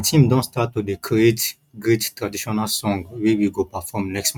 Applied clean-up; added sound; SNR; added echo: neural mask model RNNoise.